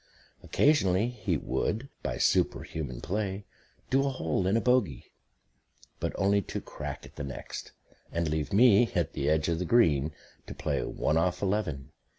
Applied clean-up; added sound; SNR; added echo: none; none; none; none.